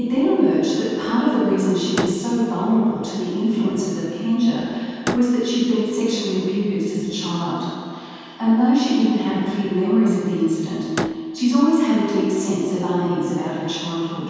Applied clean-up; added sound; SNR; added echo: none; Slam; 14 dB; reverberation time 2.1 s.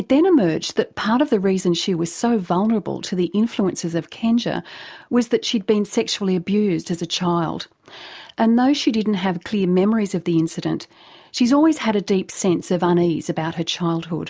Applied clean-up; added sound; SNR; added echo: none; none; none; none.